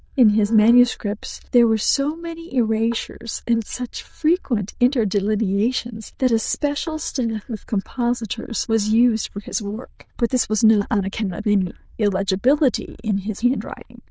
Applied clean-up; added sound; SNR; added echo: neural diffusion model UNIVERSE++.